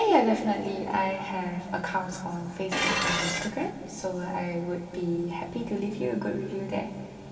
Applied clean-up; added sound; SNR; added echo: none; Dishes, pots, and pans; 4 dB; reverberation time 2.8 s.